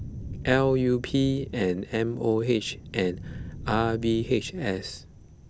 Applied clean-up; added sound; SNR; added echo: none; Thunder; 13 dB; none.